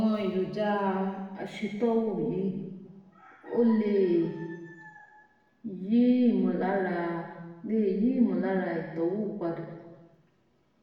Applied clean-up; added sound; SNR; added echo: none; none; none; reverberation time 1.2 s.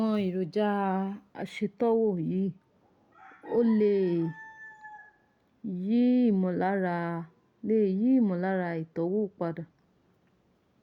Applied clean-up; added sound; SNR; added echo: none; none; none; none.